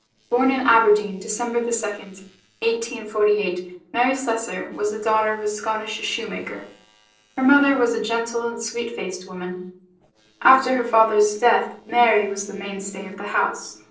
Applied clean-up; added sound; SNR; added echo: neural separator model SepFormer DNS4.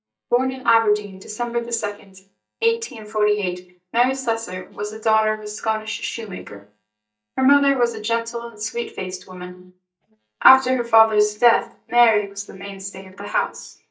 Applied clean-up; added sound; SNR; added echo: neural mask model DeepFilterNet 3.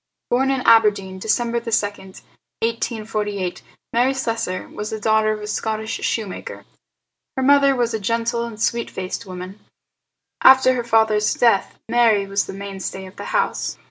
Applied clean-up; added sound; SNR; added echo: none; none; none; none.